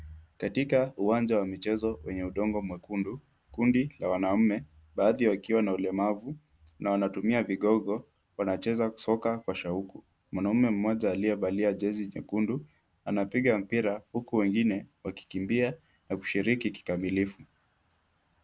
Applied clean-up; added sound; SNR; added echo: none; none; none; none.